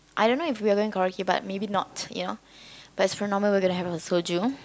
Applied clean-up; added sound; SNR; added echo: none; none; none; none.